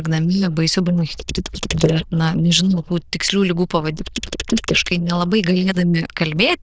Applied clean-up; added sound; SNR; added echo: neural diffusion model UNIVERSE++.